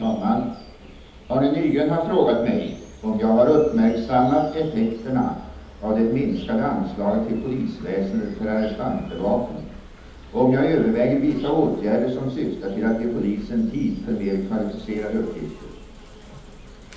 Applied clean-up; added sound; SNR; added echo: none; Insect; 20 dB; reverberation time 1.3 s.